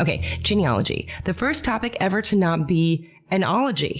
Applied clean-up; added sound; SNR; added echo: none; Bowed string instrument; 14 dB; none.